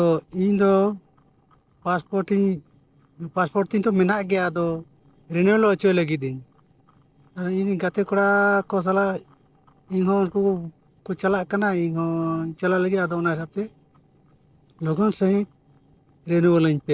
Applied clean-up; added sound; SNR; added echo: neural separator model SepFormer DNS4.